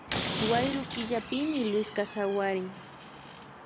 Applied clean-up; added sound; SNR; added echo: none; Slam; 6 dB; none.